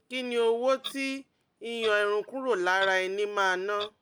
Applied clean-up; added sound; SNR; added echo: none; Clock; 18 dB; none.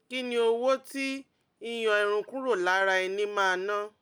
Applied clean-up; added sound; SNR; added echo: none; none; none; none.